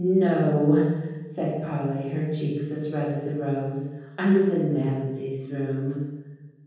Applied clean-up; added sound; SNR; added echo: none; none; none; reverberation time 1.3 s.